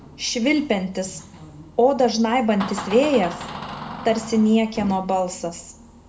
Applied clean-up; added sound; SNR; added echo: none; Door; 14 dB; reverberation time 0.4 s.